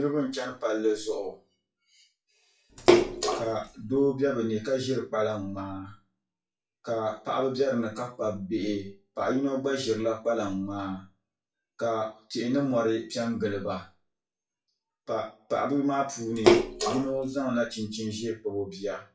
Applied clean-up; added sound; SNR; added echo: classical method WPE with log-MMSE.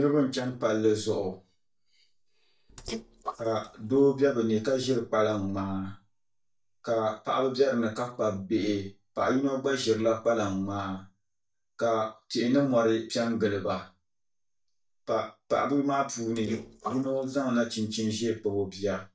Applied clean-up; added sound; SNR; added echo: neural mask model DeepFilterNet 3.